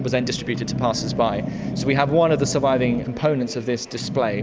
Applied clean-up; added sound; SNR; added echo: none; none; none; none.